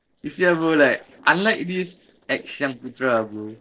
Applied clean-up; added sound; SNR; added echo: neural separator model SepFormer DNS4.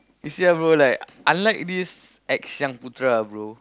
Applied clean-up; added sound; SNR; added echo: none; none; none; none.